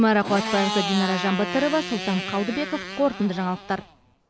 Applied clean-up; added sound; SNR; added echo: none; Motorcycle; 7 dB; none.